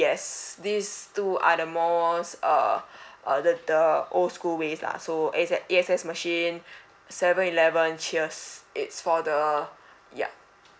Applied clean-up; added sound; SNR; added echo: none; none; none; none.